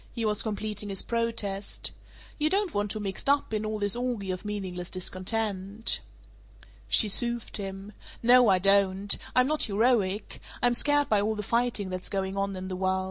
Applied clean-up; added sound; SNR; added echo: none; none; none; none.